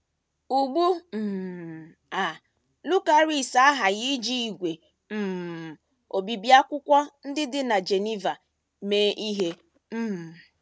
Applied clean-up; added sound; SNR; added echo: none; none; none; none.